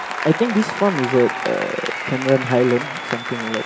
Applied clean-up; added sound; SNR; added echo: none; Applause; 6 dB; reverberation time 2.0 s.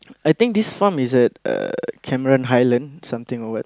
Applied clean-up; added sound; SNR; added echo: none; none; none; none.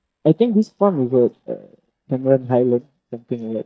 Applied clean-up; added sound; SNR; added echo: neural mask model DeepFilterNet 3.